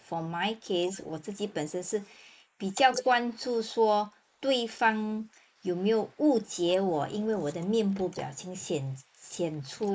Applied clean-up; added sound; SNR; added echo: neural mask model Resemble Enhance denoiser.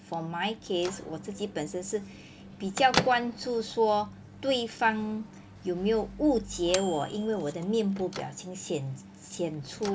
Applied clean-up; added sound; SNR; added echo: none; Microwave oven / Bell; 11 dB; none.